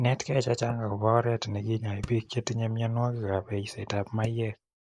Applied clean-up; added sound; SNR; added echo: neural mask model Resemble Enhance denoiser.